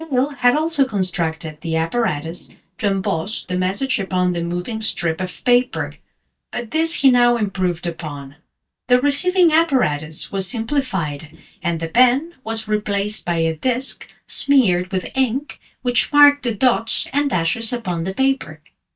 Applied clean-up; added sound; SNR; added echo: neural mask model DeepFilterNet 3.